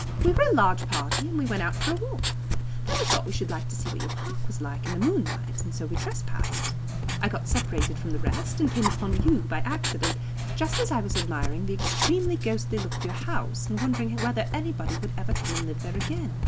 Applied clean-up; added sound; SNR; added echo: none; Writing; -3 dB; none.